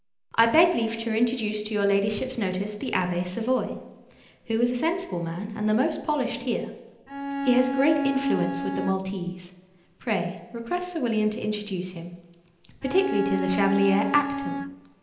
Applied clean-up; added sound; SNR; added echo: none; Bowed string instrument; 4 dB; reverberation time 0.9 s.